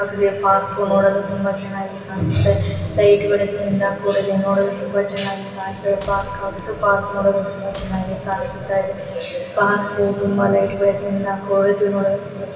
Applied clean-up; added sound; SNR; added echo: none; Boom; 19 dB; reverberation time 2.6 s.